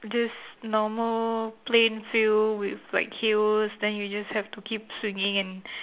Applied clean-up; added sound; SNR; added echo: none; none; none; none.